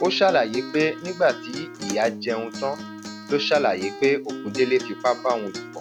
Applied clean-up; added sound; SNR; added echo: none; Acoustic guitar; 11 dB; none.